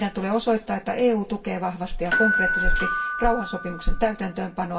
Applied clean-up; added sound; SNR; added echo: none; Door / Bell; 5 dB; reverberation time 0.2 s.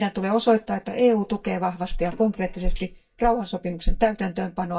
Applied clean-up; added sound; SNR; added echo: neural mask model DeepFilterNet 3.